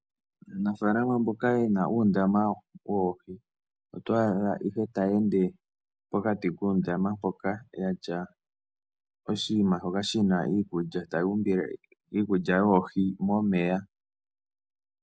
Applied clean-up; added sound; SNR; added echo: none; none; none; none.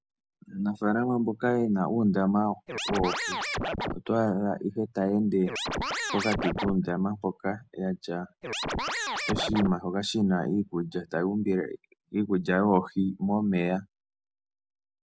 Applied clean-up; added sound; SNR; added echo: none; Scratching (performance technique); 3 dB; none.